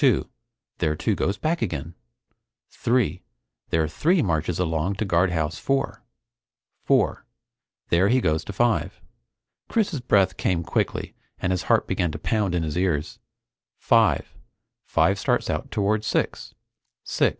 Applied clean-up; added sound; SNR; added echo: none; none; none; none.